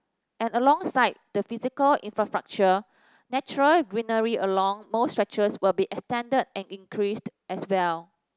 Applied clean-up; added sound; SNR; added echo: none; none; none; none.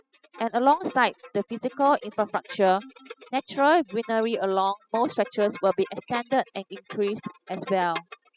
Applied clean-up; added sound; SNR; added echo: classical method spectral subtraction.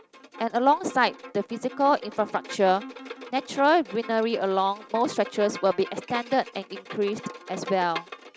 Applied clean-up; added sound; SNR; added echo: none; Bowed string instrument; 15 dB; none.